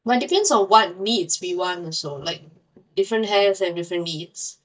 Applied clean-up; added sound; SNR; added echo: neural mask model DeepFilterNet 3.